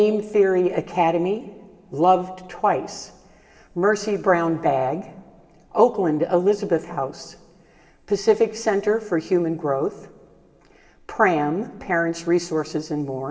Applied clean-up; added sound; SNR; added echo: none; none; none; reverberation time 1.4 s.